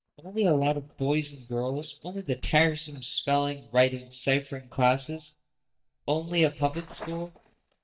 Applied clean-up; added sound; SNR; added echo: neural mask model DeepFilterNet 3.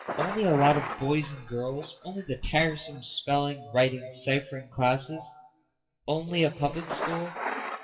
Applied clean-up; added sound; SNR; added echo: classical method WPE with log-MMSE.